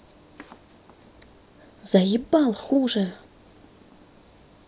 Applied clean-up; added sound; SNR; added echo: none; none; none; none.